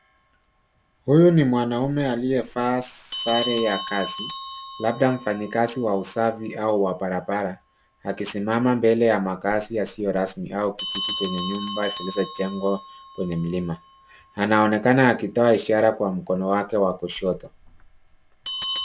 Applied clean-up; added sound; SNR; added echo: none; Bell; 7 dB; none.